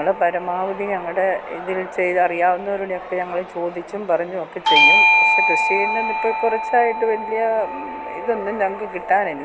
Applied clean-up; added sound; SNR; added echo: none; Bell / Doorbell; 0 dB; none.